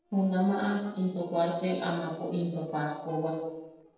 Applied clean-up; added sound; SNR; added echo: neural separator model SepFormer DNS4.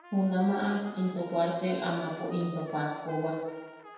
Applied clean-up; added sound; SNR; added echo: none; Trumpet; 18 dB; reverberation time 1.1 s.